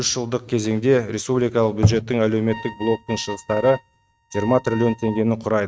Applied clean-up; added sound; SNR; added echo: neural mask model RNNoise.